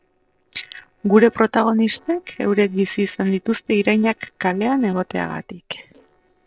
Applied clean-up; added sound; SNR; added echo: neural separator model SepFormer DNS4.